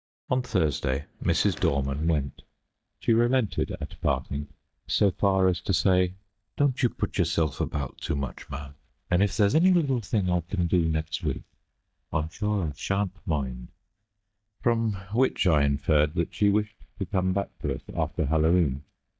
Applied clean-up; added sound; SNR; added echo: neural mask model DeepFilterNet 3.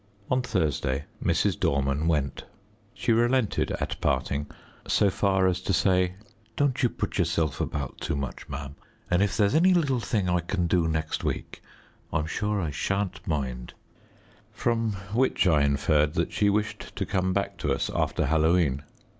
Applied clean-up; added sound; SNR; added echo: none; none; none; none.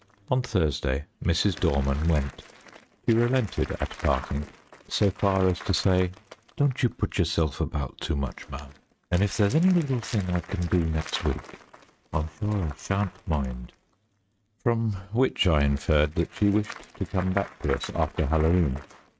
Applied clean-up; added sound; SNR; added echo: neural mask model RNNoise.